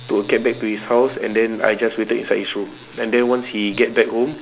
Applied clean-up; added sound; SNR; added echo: none; none; none; none.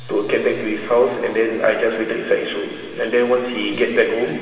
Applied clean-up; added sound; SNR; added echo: none; none; none; reverberation time 2.9 s.